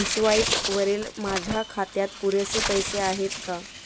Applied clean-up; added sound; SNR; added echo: none; Bird; 4 dB; none.